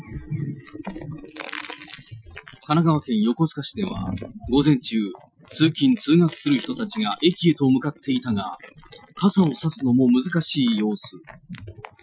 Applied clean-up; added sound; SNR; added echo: classical method Wiener filter.